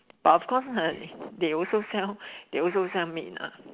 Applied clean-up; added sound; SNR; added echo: none; none; none; none.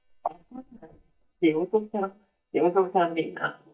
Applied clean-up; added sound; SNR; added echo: neural mask model DeepFilterNet 3.